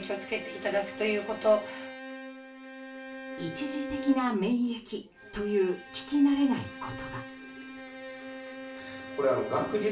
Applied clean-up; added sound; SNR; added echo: none; Bowed string instrument; 11 dB; reverberation time 0.3 s.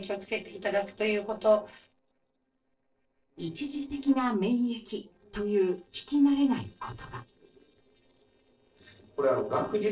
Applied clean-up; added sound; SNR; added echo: neural separator model SepFormer DNS4.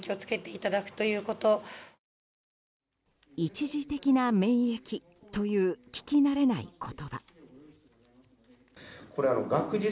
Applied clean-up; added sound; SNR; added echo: none; none; none; none.